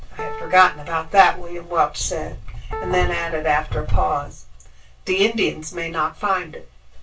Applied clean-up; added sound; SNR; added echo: none; Piano; 16 dB; reverberation time 0.2 s.